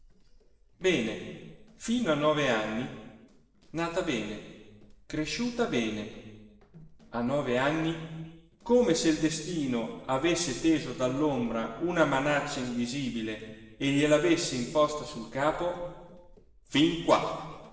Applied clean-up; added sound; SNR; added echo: neural separator model SepFormer DNS4.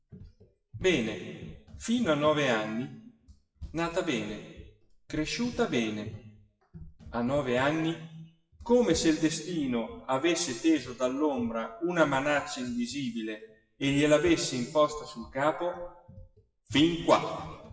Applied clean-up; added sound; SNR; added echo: classical method WPE with log-MMSE.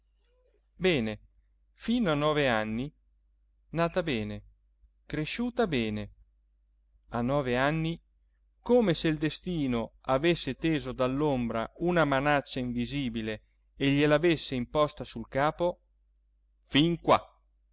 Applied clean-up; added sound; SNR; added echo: none; none; none; none.